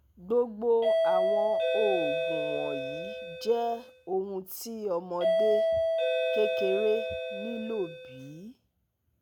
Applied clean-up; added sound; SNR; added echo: none; Doorbell; -2 dB; none.